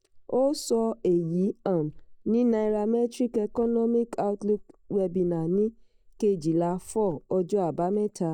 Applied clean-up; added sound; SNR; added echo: neural mask model DeepFilterNet 3.